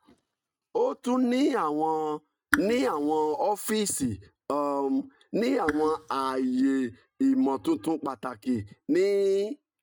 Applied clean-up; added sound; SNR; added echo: neural mask model RNNoise.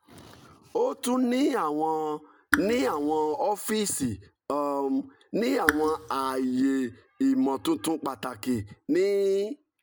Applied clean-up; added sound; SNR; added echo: none; Raindrop / Drip; 4 dB; none.